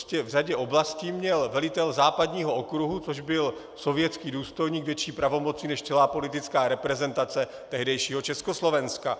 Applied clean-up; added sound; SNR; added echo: none; none; none; none.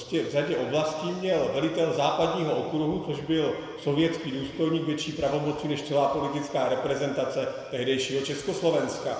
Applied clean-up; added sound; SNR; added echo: none; none; none; reverberation time 2.0 s.